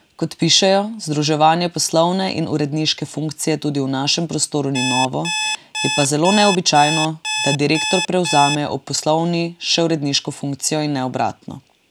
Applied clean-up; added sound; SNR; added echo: none; Alarm; 4 dB; none.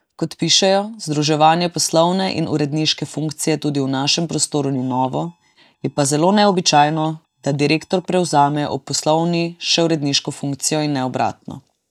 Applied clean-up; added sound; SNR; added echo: neural mask model DeepFilterNet 3.